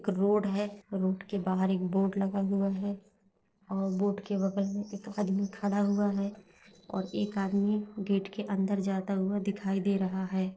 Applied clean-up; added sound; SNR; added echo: neural separator model SepFormer DNS4.